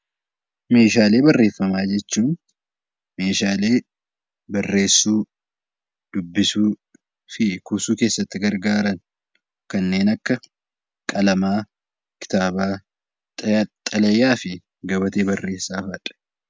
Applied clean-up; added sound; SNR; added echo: none; none; none; none.